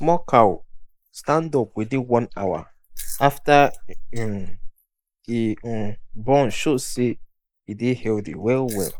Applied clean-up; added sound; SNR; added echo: neural mask model Resemble Enhance denoiser.